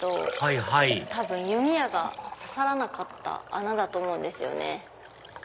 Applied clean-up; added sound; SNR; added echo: none; Liquid; 10 dB; none.